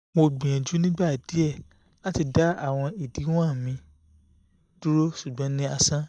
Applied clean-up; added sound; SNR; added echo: neural mask model DeepFilterNet 3.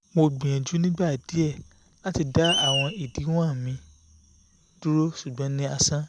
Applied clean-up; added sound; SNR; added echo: none; Screech; 7 dB; none.